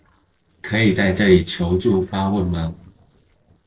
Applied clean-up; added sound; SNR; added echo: neural separator model SepFormer DNS4.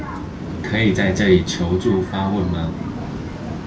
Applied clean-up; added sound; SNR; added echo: none; Waves, surf; 7 dB; reverberation time 0.3 s.